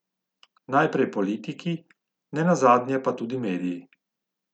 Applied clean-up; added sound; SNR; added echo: none; none; none; none.